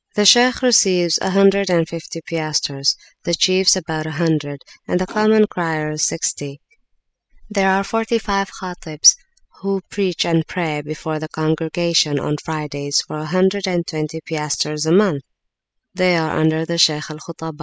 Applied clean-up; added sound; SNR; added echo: classical method spectral subtraction.